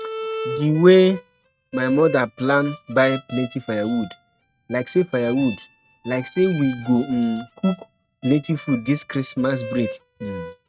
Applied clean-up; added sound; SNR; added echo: neural mask model RNNoise.